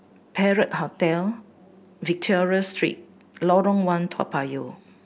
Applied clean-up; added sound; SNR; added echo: none; none; none; none.